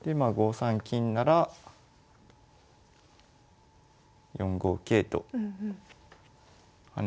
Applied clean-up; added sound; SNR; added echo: none; none; none; none.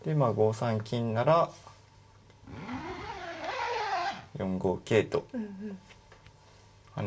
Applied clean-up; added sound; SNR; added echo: none; Zipper (clothing); 9 dB; reverberation time 0.2 s.